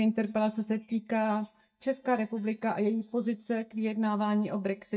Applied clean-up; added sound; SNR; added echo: neural mask model DeepFilterNet 3.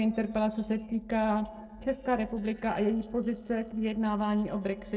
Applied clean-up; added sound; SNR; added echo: neural separator model SepFormer DNS4.